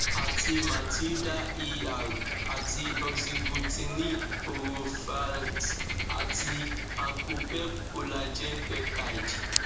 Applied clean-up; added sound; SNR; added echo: none; Frog; -2 dB; reverberation time 0.7 s.